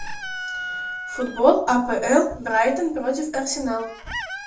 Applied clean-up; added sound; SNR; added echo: none; Chicken, rooster; 12 dB; reverberation time 0.3 s.